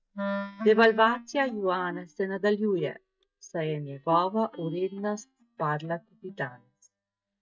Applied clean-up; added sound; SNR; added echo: neural mask model DeepFilterNet 3.